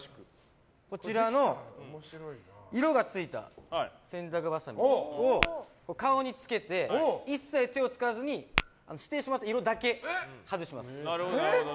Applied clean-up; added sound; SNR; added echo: none; Tap / Glass; 6 dB; none.